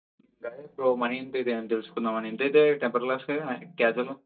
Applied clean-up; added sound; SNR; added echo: neural mask model DeepFilterNet 3.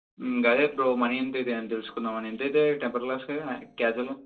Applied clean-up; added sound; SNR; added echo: neural separator model SepFormer DNS4.